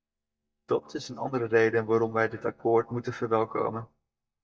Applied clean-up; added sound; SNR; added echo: neural mask model DeepFilterNet 3.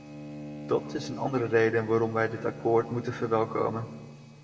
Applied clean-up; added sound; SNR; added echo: none; Bowed string instrument; 14 dB; reverberation time 1.0 s.